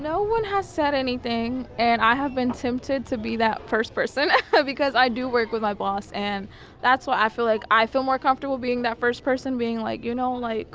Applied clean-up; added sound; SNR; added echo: none; none; none; none.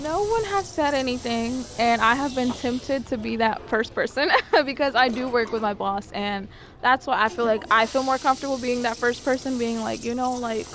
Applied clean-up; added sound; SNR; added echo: none; Toilet flush; 19 dB; none.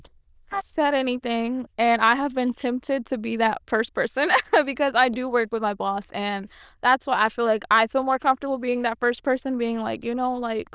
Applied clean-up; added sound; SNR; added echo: neural diffusion model UNIVERSE++.